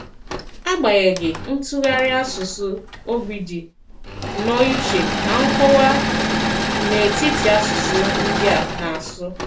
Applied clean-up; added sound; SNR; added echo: none; Engine / Mechanisms; 2 dB; reverberation time 0.2 s.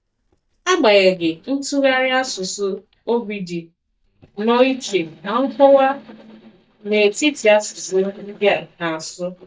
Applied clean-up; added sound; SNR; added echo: neural mask model DeepFilterNet 3.